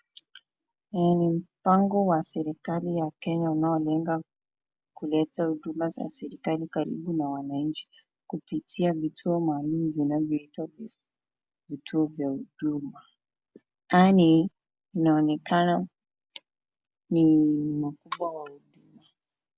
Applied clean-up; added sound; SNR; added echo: none; none; none; none.